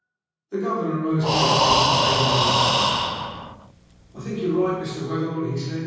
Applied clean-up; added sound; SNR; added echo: none; Breathing; -4 dB; reverberation time 1.3 s.